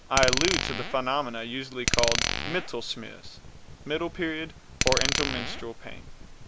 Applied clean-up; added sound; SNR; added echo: none; Glass; -1 dB; none.